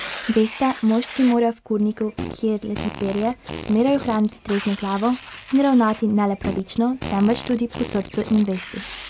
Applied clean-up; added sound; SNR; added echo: none; Tearing + Fart; 12 dB; none.